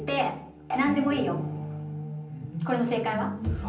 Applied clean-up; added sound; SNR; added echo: none; Guitar; 6 dB; reverberation time 0.6 s.